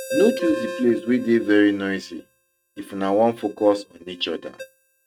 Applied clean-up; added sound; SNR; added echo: neural mask model RNNoise.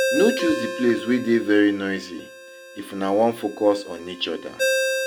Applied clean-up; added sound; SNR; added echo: none; Ringtone; 6 dB; none.